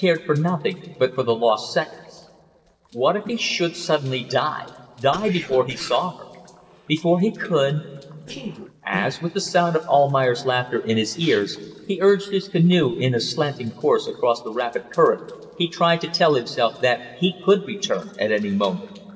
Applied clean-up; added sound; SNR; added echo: neural separator model SepFormer DNS4.